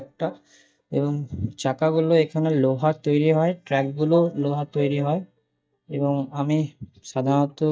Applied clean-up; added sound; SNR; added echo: neural mask model DeepFilterNet 3.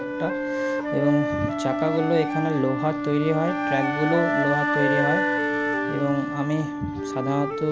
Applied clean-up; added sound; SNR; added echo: none; Wind instrument, woodwind instrument + Wind instrument, woodwind instrument; 0 dB; none.